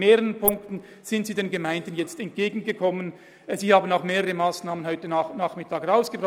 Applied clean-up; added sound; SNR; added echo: neural mask model Resemble Enhance denoiser.